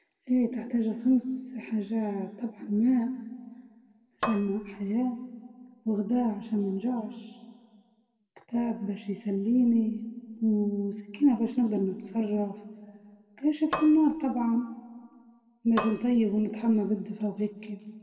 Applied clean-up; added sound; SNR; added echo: none; Cutlery, silverware / Dishes, pots, and pans; 7 dB; reverberation time 1.5 s.